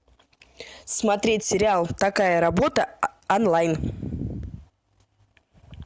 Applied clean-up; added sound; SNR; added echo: none; none; none; none.